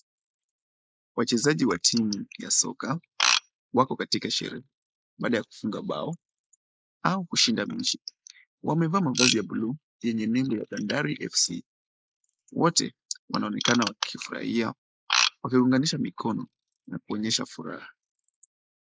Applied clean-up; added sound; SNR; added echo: neural mask model Resemble Enhance denoiser.